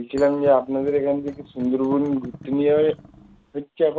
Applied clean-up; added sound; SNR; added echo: none; Thump, thud; 18 dB; none.